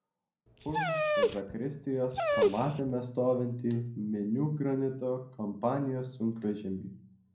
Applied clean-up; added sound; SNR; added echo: none; Dog; -1 dB; reverberation time 0.6 s.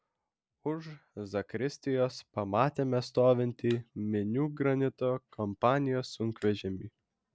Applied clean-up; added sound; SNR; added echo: none; none; none; none.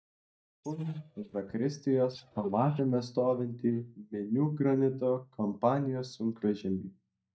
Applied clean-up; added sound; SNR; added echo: neural mask model DeepFilterNet 3.